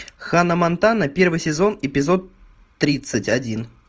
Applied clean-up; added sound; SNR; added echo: none; none; none; none.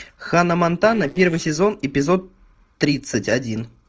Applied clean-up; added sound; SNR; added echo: neural separator model SepFormer DNS4.